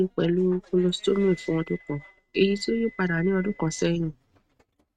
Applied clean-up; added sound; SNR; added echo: neural mask model RNNoise.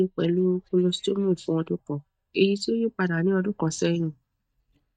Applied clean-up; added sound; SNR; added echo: neural mask model DeepFilterNet 3.